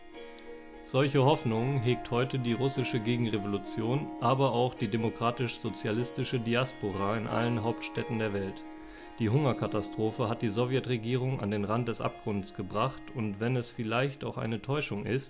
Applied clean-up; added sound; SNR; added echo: none; Harp; 13 dB; none.